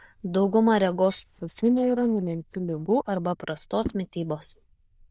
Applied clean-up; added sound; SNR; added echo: neural diffusion model UNIVERSE++.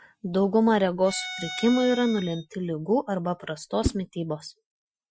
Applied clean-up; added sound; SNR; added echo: classical method Wiener filter.